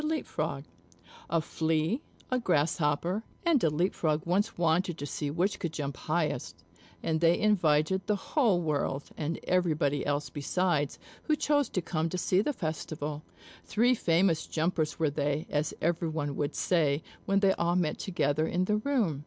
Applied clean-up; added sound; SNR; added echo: none; none; none; none.